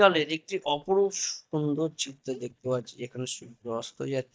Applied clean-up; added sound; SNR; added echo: neural mask model DeepFilterNet 3.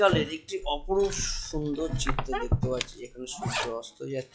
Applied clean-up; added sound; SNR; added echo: classical method log-MMSE.